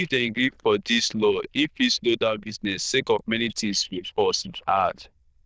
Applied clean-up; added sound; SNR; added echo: neural diffusion model UNIVERSE++.